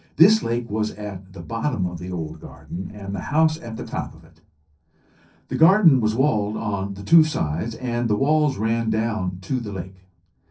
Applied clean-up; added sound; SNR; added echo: neural separator model SepFormer DNS4.